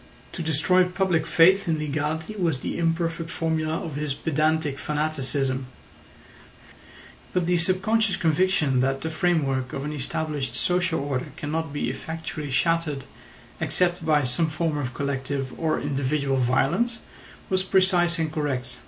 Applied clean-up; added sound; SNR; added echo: none; none; none; none.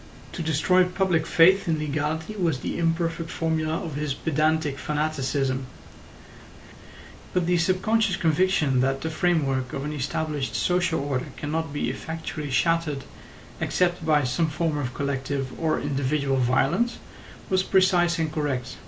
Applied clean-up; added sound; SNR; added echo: none; Water; 19 dB; none.